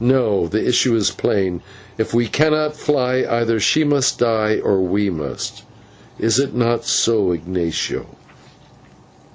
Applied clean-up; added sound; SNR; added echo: none; none; none; none.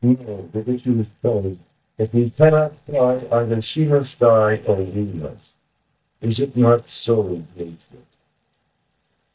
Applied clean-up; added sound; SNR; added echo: neural mask model DeepFilterNet 3.